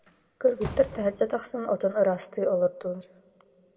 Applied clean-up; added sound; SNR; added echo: none; Slam; 18 dB; reverberation time 1.3 s.